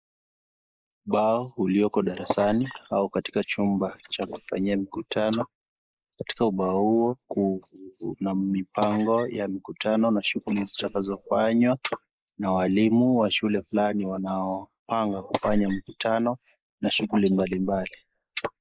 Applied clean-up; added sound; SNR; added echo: neural mask model Resemble Enhance denoiser.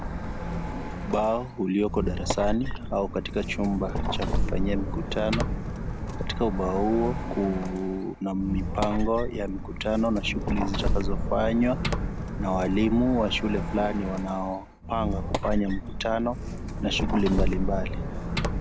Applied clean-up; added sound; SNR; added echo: none; Squeak; 1 dB; none.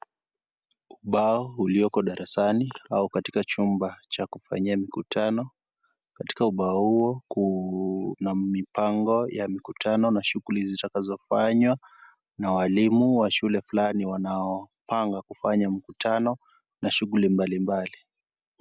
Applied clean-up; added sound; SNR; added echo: none; none; none; none.